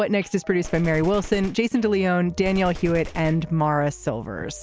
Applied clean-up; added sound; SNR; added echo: none; Gunshot, gunfire; 15 dB; none.